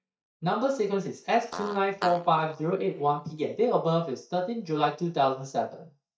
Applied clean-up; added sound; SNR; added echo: neural mask model DeepFilterNet 3.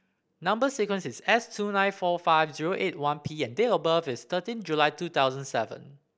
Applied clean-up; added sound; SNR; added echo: none; none; none; none.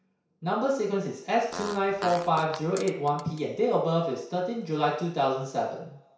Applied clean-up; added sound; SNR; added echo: none; Fart; 12 dB; reverberation time 0.6 s.